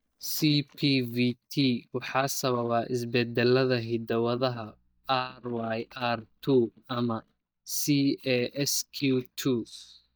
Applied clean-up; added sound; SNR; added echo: neural mask model DeepFilterNet 3.